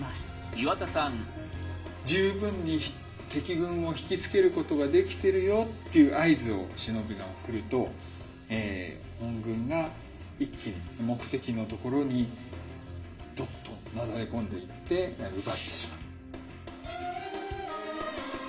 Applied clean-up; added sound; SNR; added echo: none; none; none; reverberation time 0.4 s.